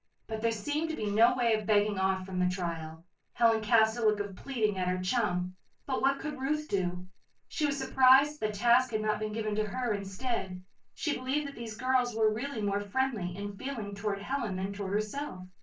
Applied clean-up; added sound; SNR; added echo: neural separator model SepFormer DNS4.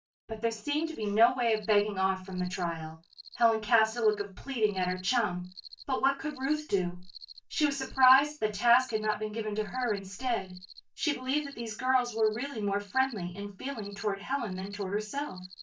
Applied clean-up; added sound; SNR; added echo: neural mask model DeepFilterNet 3.